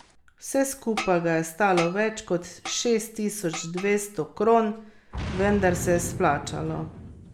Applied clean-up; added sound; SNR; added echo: none; Boom; 11 dB; none.